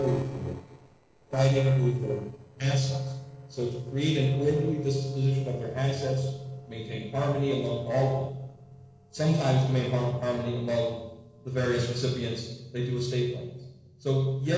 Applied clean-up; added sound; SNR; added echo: neural separator model SepFormer DNS4.